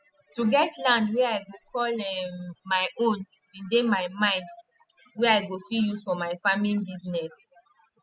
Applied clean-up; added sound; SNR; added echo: classical method spectral subtraction.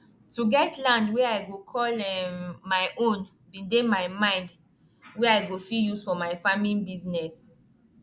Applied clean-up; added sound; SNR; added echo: none; none; none; none.